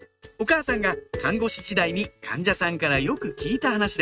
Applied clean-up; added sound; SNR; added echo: neural mask model RNNoise.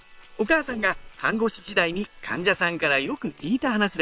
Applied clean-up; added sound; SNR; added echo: neural separator model SepFormer WHAM!.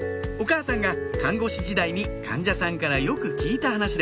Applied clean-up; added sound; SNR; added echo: none; none; none; none.